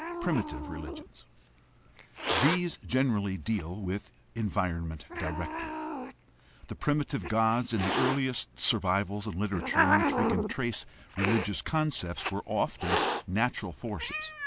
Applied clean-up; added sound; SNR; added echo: none; Hiss; 3 dB; none.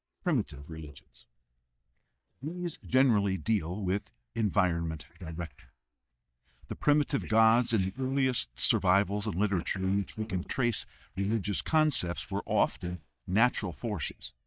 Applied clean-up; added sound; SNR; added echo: neural mask model DeepFilterNet 3.